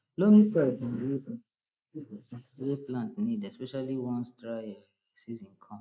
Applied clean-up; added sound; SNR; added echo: neural mask model Resemble Enhance denoiser.